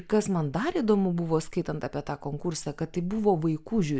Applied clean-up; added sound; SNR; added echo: none; none; none; none.